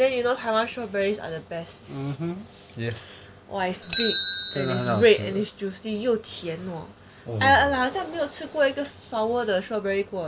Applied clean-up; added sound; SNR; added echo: none; Bicycle; 14 dB; none.